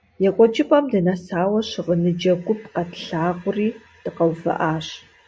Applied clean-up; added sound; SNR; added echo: none; none; none; none.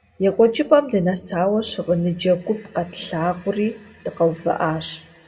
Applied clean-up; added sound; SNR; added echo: none; none; none; reverberation time 1.3 s.